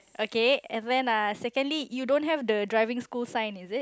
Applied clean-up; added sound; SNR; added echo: none; none; none; none.